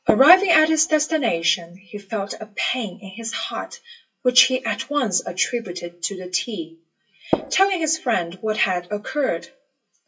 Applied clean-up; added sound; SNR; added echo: classical method WPE with log-MMSE.